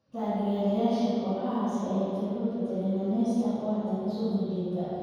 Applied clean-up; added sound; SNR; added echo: none; none; none; reverberation time 2.1 s.